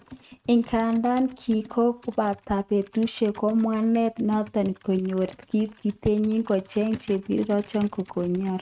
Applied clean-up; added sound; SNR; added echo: neural mask model RNNoise.